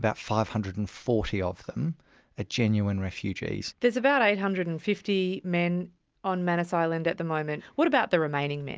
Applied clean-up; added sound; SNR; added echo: none; none; none; none.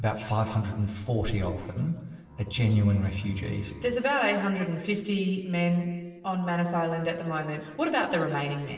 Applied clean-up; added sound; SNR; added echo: none; Bowed string instrument; 19 dB; reverberation time 1.3 s.